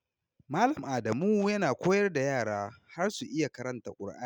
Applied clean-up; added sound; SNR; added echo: none; none; none; none.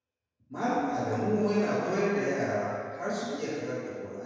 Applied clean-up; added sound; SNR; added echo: none; none; none; reverberation time 1.9 s.